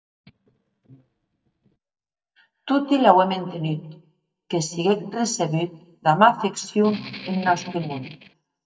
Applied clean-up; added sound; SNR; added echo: neural mask model DeepFilterNet 3.